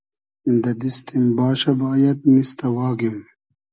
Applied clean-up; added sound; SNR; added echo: none; none; none; none.